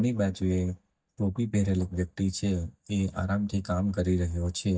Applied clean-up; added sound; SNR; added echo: neural mask model DeepFilterNet 3.